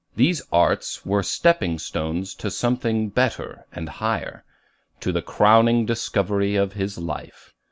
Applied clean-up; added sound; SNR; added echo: none; none; none; none.